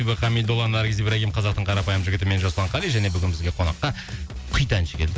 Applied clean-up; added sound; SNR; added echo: none; Drum kit; 16 dB; none.